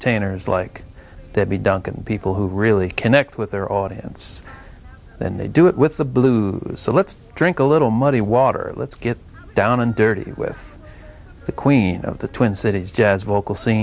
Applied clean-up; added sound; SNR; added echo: none; none; none; none.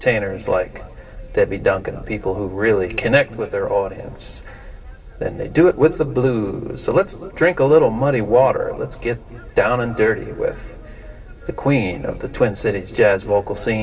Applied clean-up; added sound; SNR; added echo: none; none; none; reverberation time 2.9 s.